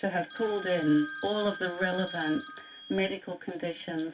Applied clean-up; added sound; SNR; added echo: none; Telephone; 13 dB; reverberation time 0.2 s.